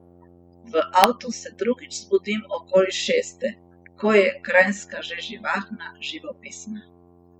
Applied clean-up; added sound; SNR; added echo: classical method spectral subtraction.